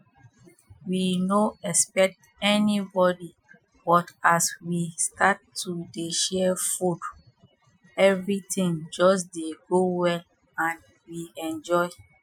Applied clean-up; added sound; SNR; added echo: classical method Wiener filter.